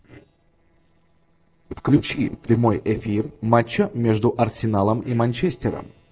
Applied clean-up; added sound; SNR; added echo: neural separator model SepFormer DNS4.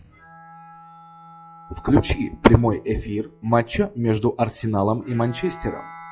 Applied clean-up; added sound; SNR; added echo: classical method log-MMSE.